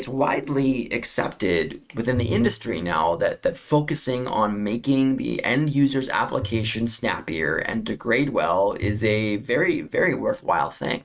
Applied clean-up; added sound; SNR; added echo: neural mask model RNNoise.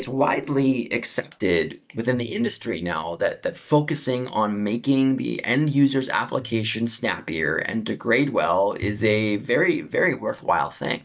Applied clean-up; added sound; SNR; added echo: neural mask model DeepFilterNet 3.